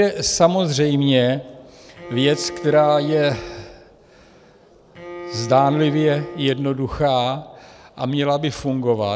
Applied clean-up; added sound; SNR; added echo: none; Bowed string instrument; 14 dB; none.